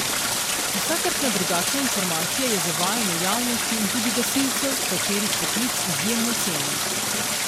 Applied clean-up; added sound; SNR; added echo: none; Stream; -4 dB; none.